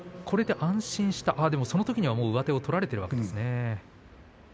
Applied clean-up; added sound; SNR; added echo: none; none; none; none.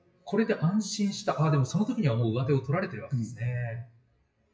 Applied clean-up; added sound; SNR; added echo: classical method WPE with log-MMSE.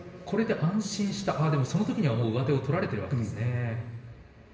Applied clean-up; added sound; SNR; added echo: none; Bowed string instrument; 16 dB; reverberation time 1.3 s.